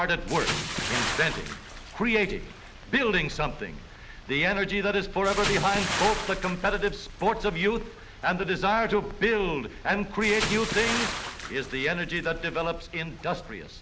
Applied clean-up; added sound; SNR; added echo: none; Bathtub (filling or washing) / Splash, splatter; 8 dB; none.